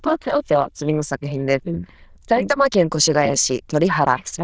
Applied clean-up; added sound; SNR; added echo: neural diffusion model UNIVERSE++.